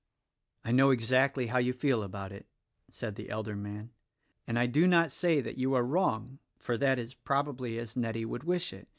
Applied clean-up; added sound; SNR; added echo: none; none; none; none.